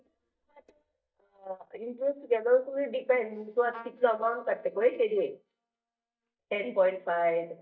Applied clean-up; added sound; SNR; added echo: neural mask model DeepFilterNet 3.